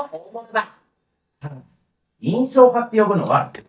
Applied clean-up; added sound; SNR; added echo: neural mask model DeepFilterNet 3.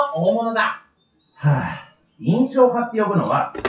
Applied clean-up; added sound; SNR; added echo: classical method WPE with log-MMSE.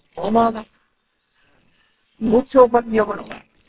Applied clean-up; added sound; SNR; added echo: neural separator model SepFormer WHAMR!.